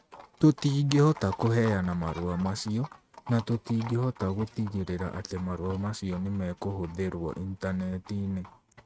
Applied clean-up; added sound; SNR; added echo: neural mask model RNNoise.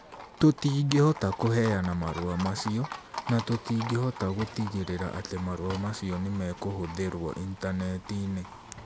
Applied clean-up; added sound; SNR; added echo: none; Livestock, farm animals, working animals; 13 dB; none.